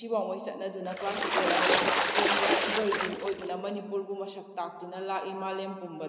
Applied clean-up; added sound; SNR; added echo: none; Water / Splash, splatter; -5 dB; none.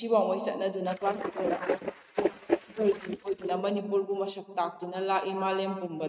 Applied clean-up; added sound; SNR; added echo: neural mask model RNNoise.